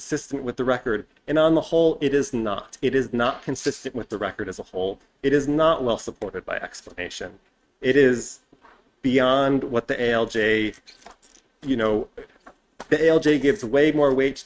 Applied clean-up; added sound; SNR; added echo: neural mask model RNNoise.